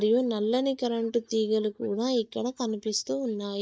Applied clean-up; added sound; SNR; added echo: neural mask model DeepFilterNet 3.